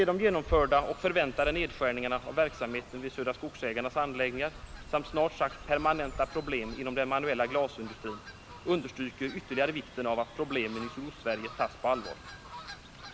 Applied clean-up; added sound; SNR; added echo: none; Fowl; 14 dB; none.